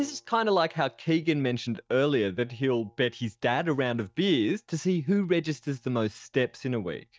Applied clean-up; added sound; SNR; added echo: neural mask model DeepFilterNet 3.